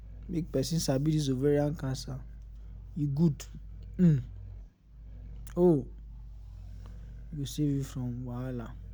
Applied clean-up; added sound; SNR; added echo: none; Growling; 13 dB; none.